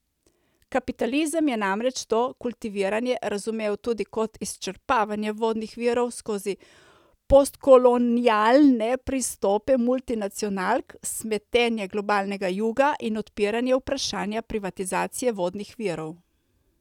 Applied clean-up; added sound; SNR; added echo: none; none; none; none.